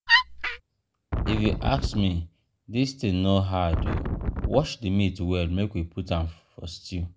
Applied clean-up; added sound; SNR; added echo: none; Wood + Wind; -1 dB; none.